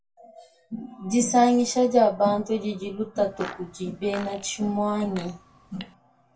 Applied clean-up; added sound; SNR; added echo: none; Fart; 18 dB; reverberation time 0.2 s.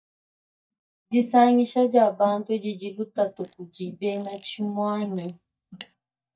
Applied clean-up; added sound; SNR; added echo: neural mask model DeepFilterNet 3.